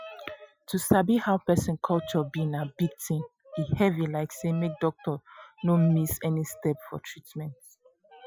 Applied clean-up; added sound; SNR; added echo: classical method Wiener filter.